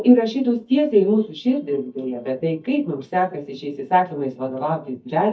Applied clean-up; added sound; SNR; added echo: neural mask model DeepFilterNet 3.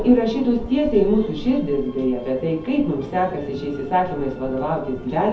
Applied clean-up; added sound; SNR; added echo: none; Thunder; 14 dB; reverberation time 0.5 s.